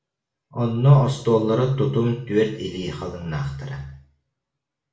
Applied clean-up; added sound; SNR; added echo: none; none; none; reverberation time 0.5 s.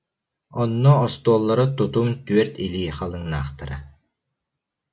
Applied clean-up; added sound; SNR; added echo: none; none; none; none.